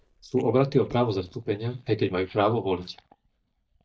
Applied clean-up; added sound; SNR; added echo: neural mask model DeepFilterNet 3.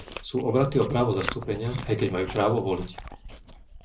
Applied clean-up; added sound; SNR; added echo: none; Chewing, mastication; 12 dB; reverberation time 0.4 s.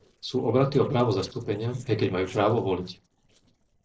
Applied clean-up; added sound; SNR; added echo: neural separator model SepFormer DNS4.